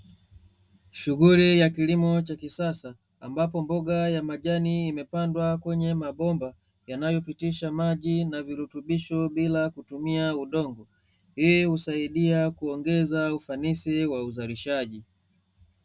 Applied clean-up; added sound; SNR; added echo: none; none; none; none.